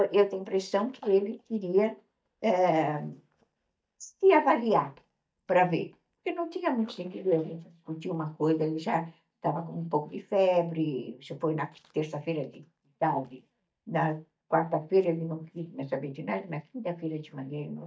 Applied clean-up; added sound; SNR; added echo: neural mask model DeepFilterNet 3.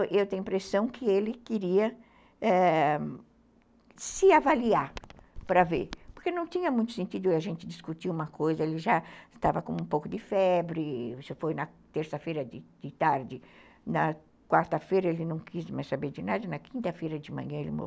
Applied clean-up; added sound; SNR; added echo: none; none; none; none.